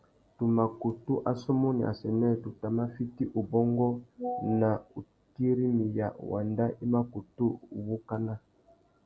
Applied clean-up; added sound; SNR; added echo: none; none; none; none.